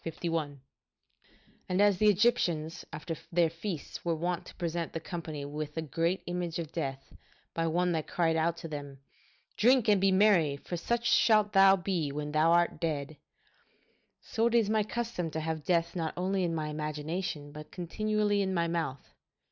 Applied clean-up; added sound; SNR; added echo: neural mask model Resemble Enhance denoiser.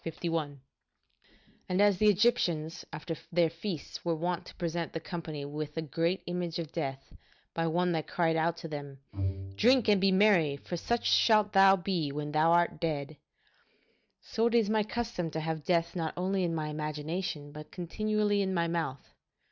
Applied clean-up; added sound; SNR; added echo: none; Bowed string instrument; 10 dB; none.